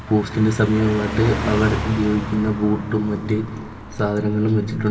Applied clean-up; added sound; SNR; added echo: none; Car passing by; 9 dB; reverberation time 2.9 s.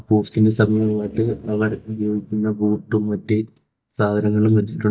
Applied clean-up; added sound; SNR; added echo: neural mask model DeepFilterNet 3.